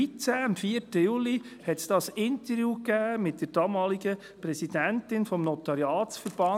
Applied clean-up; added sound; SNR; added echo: none; none; none; none.